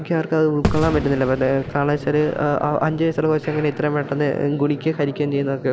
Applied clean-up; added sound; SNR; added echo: none; Fireworks; 9 dB; none.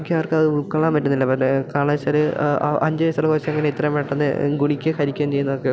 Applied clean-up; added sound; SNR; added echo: none; none; none; none.